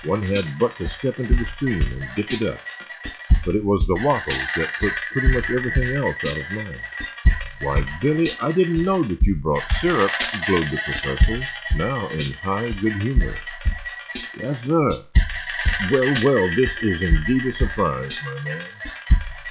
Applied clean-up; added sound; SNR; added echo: classical method log-MMSE.